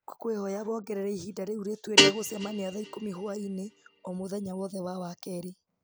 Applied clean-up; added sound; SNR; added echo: none; Guitar; -4 dB; none.